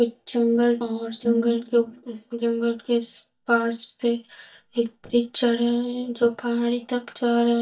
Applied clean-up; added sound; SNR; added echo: neural mask model DeepFilterNet 3.